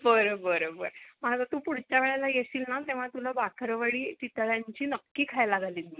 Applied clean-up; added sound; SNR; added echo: none; none; none; none.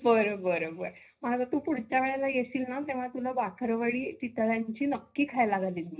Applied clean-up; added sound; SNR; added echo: none; none; none; reverberation time 0.4 s.